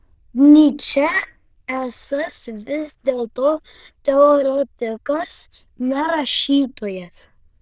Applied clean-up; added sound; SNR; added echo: neural diffusion model UNIVERSE++.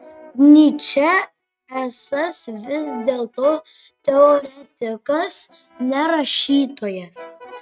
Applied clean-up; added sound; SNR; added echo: neural mask model RNNoise.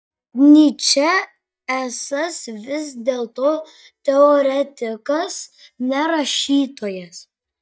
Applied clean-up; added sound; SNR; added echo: neural mask model DeepFilterNet 3.